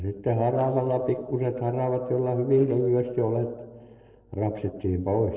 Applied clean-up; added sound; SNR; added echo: neural separator model SepFormer DNS4.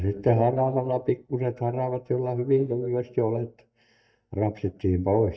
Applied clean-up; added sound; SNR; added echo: neural mask model DeepFilterNet 3.